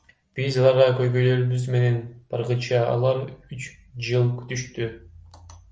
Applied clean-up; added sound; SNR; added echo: none; none; none; none.